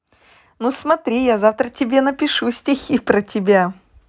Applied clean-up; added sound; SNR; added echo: none; none; none; none.